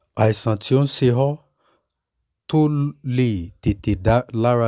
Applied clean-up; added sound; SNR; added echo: none; none; none; none.